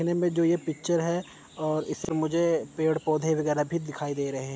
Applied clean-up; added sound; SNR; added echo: none; none; none; none.